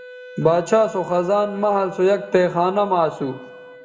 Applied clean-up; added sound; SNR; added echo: none; Wind instrument, woodwind instrument; 19 dB; reverberation time 0.9 s.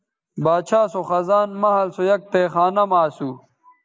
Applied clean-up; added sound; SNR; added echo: none; none; none; none.